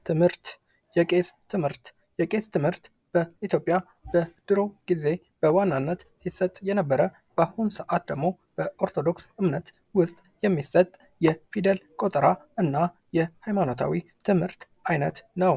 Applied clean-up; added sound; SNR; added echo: none; none; none; none.